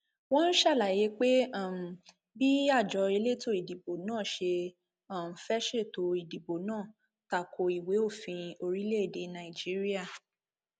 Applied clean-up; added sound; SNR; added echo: none; none; none; none.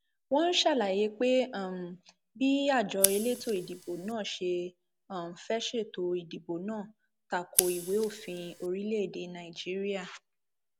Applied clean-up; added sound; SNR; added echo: none; Scissors; 9 dB; none.